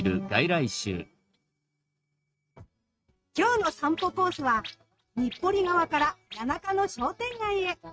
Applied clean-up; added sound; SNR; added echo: neural mask model RNNoise.